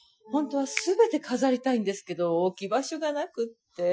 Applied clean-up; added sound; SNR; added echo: classical method Wiener filter.